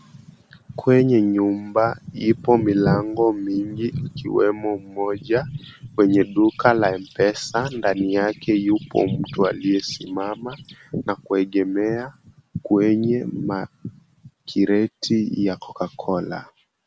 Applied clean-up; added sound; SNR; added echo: none; none; none; none.